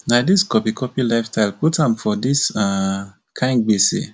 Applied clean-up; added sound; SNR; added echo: none; none; none; none.